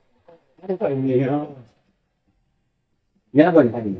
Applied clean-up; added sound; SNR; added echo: neural mask model DeepFilterNet 3.